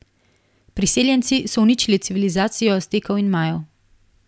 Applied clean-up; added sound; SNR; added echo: none; none; none; none.